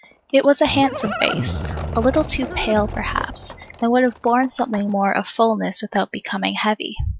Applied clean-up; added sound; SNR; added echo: none; Livestock, farm animals, working animals; 11 dB; none.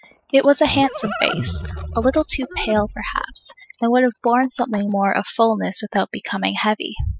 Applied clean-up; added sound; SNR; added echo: classical method spectral subtraction.